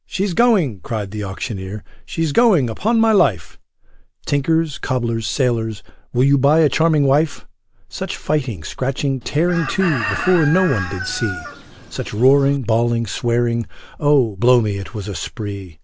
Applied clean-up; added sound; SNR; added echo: none; Chicken, rooster; 9 dB; none.